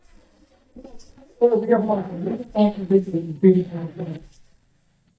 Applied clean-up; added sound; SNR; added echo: neural mask model DeepFilterNet 3.